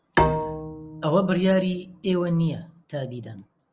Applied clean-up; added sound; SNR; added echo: none; Bowed string instrument; 3 dB; none.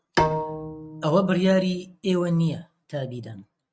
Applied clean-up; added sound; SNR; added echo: neural mask model RNNoise.